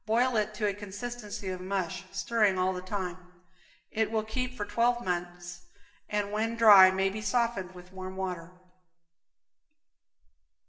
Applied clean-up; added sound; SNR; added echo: none; none; none; reverberation time 0.7 s.